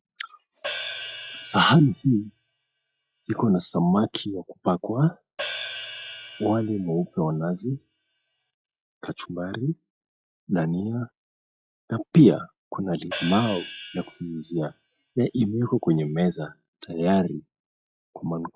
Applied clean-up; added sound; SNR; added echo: classical method log-MMSE.